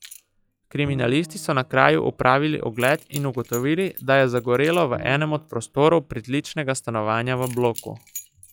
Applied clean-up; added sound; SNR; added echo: classical method log-MMSE.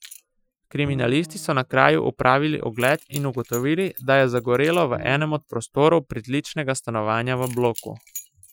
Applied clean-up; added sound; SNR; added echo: classical method Wiener filter.